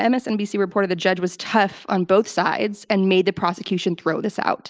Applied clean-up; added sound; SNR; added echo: none; none; none; none.